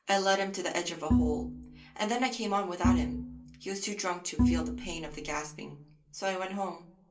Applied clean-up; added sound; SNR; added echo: none; Bowed string instrument; -2 dB; reverberation time 0.3 s.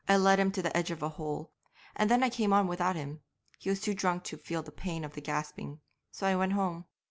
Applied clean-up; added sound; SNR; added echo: none; none; none; none.